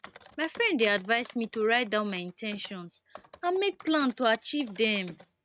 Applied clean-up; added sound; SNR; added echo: neural mask model RNNoise.